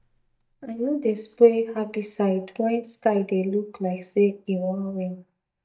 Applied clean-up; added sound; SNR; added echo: neural mask model DeepFilterNet 3.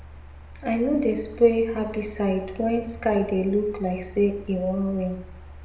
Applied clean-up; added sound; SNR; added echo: none; Mechanical fan; 17 dB; reverberation time 0.8 s.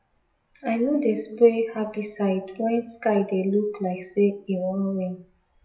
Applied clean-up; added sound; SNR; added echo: classical method WPE with log-MMSE.